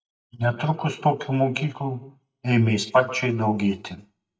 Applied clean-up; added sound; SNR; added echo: neural mask model DeepFilterNet 3.